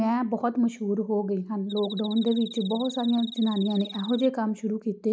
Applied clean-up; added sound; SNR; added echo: none; Cricket; 14 dB; none.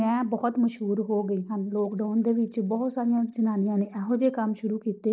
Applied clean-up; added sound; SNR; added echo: neural separator model SepFormer DNS4.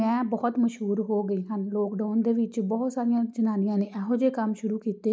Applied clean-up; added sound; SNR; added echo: none; none; none; none.